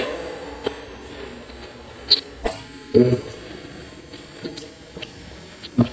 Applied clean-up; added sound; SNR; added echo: neural mask model DeepFilterNet 3.